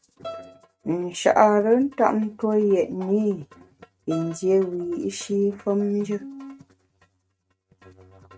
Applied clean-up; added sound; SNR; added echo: neural mask model RNNoise.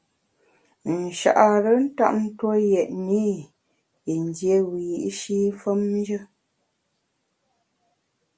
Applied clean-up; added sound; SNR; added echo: none; none; none; none.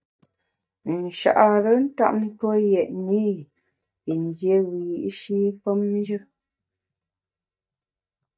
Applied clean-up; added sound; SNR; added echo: neural mask model DeepFilterNet 3.